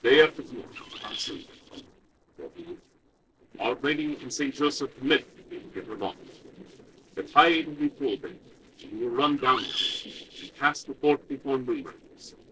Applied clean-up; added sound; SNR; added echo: neural separator model SepFormer DNS4.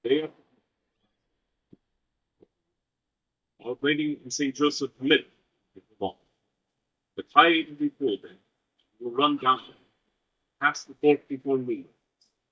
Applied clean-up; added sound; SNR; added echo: neural mask model DeepFilterNet 3.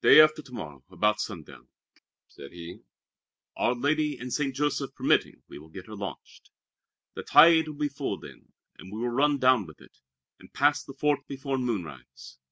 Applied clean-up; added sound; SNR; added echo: none; none; none; none.